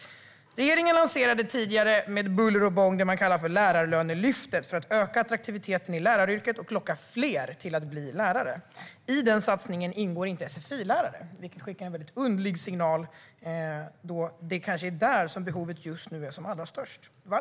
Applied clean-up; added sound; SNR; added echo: none; none; none; none.